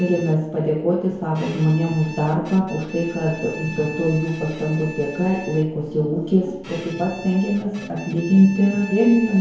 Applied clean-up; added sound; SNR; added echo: none; Bowed string instrument; 18 dB; reverberation time 0.9 s.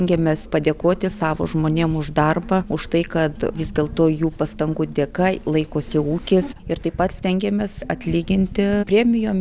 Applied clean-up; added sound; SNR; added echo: none; none; none; none.